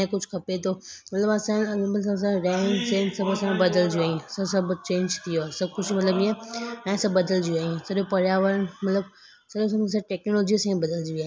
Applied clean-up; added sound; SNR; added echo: none; none; none; none.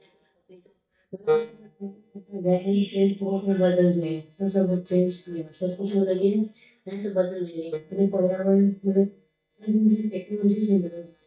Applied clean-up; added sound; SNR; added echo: neural mask model DeepFilterNet 3.